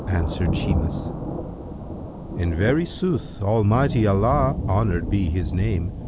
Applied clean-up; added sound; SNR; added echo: none; Thunder; 5 dB; none.